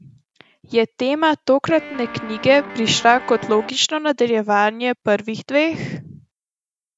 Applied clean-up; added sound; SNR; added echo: none; Guitar; 13 dB; none.